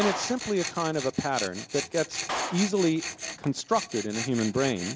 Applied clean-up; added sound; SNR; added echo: none; Tools + Clapping; 7 dB; none.